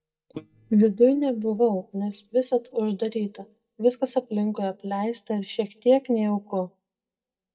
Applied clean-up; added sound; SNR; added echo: neural mask model DeepFilterNet 3.